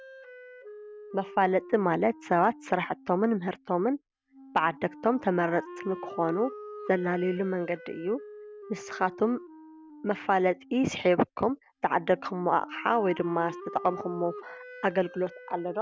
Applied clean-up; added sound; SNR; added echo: none; Wind instrument, woodwind instrument; 16 dB; none.